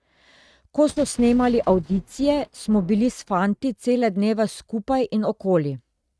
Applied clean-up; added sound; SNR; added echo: neural mask model RNNoise.